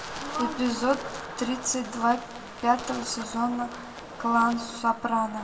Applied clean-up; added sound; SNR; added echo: none; Wind; 11 dB; reverberation time 1.4 s.